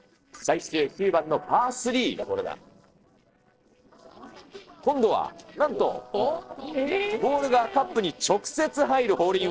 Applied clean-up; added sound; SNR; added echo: neural separator model SepFormer DNS4.